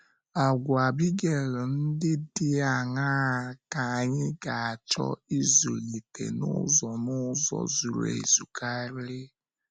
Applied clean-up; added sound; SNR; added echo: none; none; none; none.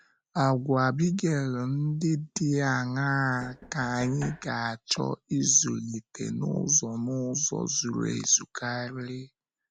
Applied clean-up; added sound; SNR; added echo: none; Knock; 18 dB; none.